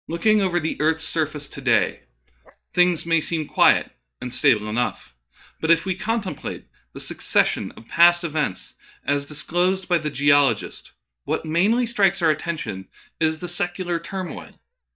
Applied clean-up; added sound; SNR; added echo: neural mask model DeepFilterNet 3.